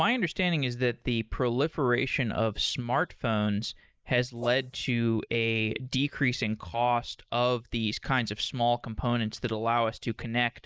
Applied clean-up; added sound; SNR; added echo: neural mask model Resemble Enhance denoiser.